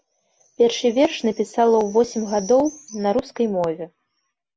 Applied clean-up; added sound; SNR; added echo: none; none; none; none.